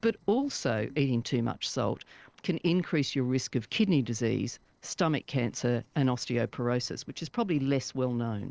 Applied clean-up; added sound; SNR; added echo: neural separator model SepFormer DNS4.